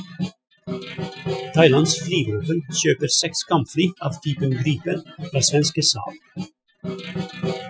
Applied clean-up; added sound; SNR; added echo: classical method Wiener filter.